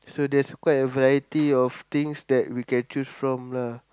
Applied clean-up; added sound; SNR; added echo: none; none; none; none.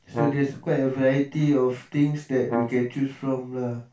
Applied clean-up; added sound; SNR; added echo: none; Brass instrument; 9 dB; reverberation time 0.2 s.